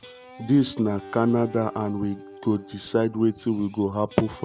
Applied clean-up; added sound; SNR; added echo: none; Guitar; 19 dB; none.